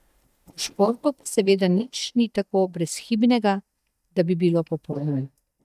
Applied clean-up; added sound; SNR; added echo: neural mask model DeepFilterNet 3.